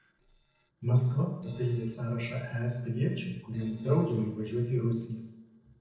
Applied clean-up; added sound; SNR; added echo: neural separator model SepFormer DNS4.